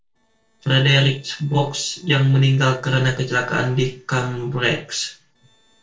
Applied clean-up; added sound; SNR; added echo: neural separator model SepFormer DNS4.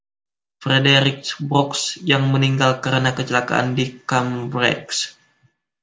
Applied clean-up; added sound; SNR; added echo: none; none; none; none.